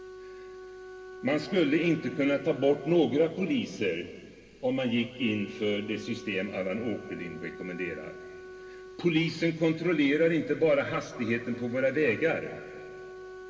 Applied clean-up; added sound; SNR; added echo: none; Wind instrument, woodwind instrument; 16 dB; reverberation time 2.2 s.